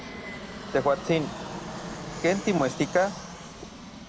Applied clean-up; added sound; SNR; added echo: none; Fixed-wing aircraft, airplane; 9 dB; none.